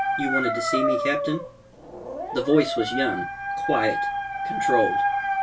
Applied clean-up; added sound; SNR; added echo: none; Dog; -1 dB; reverberation time 0.2 s.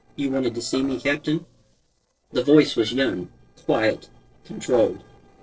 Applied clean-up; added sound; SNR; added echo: neural separator model SepFormer DNS4.